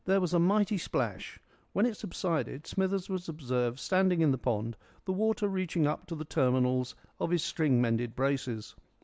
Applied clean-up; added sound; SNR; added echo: none; none; none; none.